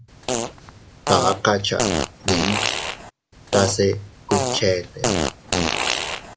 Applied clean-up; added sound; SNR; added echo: none; Fart; 0 dB; none.